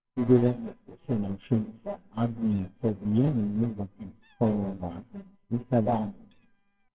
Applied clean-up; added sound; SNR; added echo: neural separator model SepFormer WHAMR!.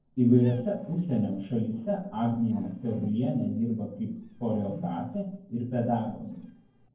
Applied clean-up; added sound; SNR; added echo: neural separator model SepFormer DNS4.